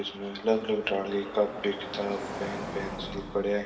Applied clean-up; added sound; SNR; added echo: none; Car passing by; 9 dB; reverberation time 2.3 s.